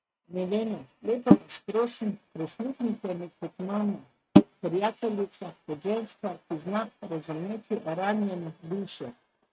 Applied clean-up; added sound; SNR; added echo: neural mask model RNNoise.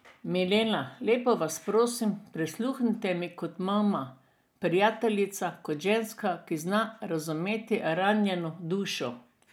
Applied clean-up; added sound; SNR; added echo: none; none; none; none.